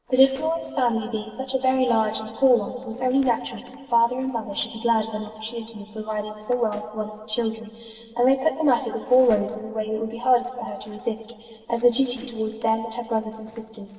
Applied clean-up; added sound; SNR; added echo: neural separator model SepFormer DNS4.